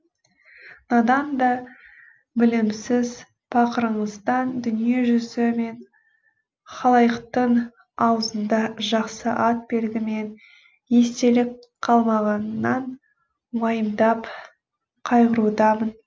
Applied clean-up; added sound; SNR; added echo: none; none; none; none.